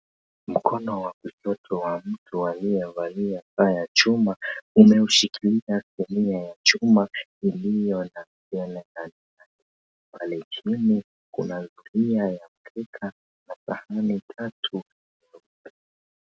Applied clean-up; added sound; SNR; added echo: none; none; none; none.